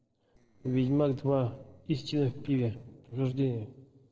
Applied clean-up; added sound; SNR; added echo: neural separator model SepFormer DNS4.